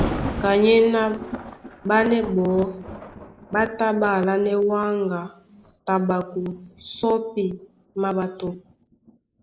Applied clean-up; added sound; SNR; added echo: none; Thunder; 12 dB; none.